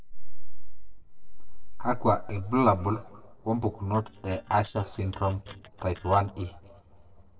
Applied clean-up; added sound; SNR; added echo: neural separator model SepFormer DNS4.